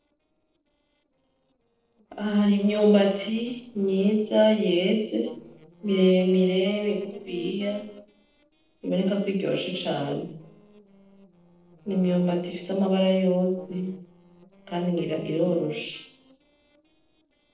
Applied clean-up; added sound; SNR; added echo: neural separator model SepFormer DNS4.